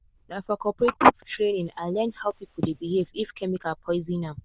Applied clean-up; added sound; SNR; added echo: neural diffusion model UNIVERSE++.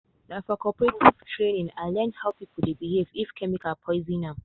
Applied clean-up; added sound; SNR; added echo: none; Telephone; -1 dB; none.